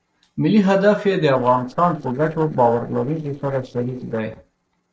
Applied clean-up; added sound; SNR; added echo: neural separator model SepFormer DNS4.